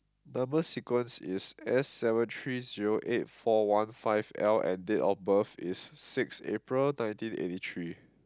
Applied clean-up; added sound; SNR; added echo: none; none; none; none.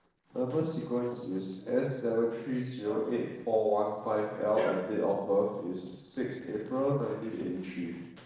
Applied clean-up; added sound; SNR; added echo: neural separator model SepFormer DNS4.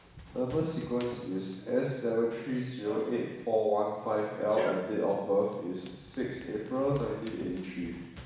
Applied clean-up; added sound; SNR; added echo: none; Run; 16 dB; reverberation time 1.1 s.